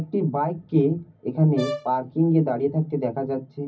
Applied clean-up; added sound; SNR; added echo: none; Brass instrument; 13 dB; reverberation time 0.4 s.